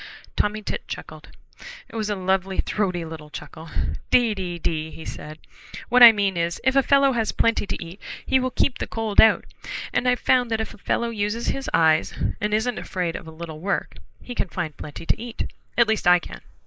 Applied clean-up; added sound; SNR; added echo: neural mask model Resemble Enhance denoiser.